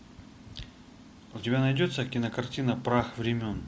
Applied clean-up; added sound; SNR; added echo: none; none; none; none.